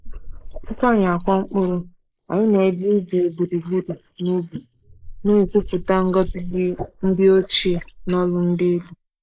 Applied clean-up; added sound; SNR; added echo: neural mask model Resemble Enhance denoiser.